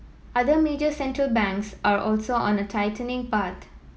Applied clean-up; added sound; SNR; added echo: none; none; none; none.